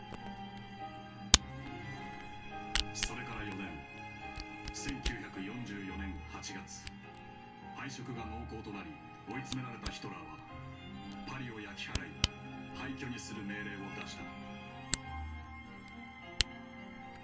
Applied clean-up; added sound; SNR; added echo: none; Camera; -1 dB; reverberation time 0.2 s.